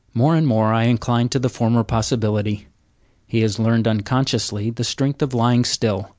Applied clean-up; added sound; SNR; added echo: none; none; none; none.